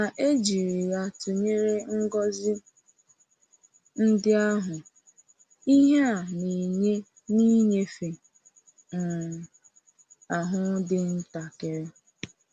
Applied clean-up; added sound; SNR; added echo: none; none; none; none.